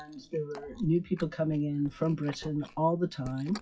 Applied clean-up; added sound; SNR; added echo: classical method WPE with log-MMSE.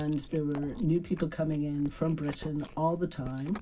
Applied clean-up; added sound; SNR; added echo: none; Chewing, mastication; 15 dB; reverberation time 0.4 s.